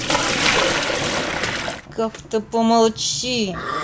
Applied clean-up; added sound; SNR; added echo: none; Sink (filling or washing); 1 dB; none.